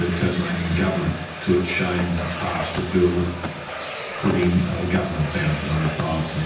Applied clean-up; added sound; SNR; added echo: none; Domestic sounds, home sounds; 9 dB; reverberation time 0.9 s.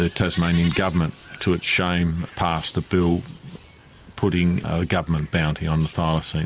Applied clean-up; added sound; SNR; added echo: none; none; none; none.